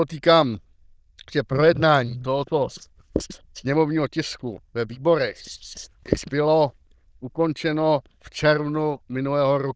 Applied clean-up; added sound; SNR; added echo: neural diffusion model UNIVERSE++.